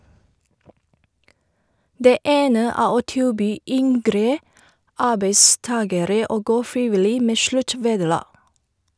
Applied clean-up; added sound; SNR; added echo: none; none; none; none.